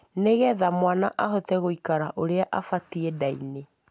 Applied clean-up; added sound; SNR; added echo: none; none; none; none.